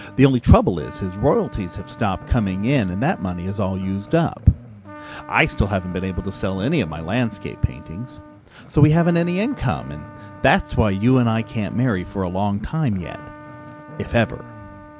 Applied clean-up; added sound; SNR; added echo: none; Growling + Trumpet; 18 dB; none.